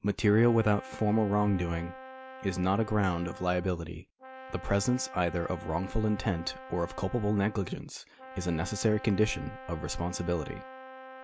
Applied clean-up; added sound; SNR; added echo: none; Brass instrument; 16 dB; none.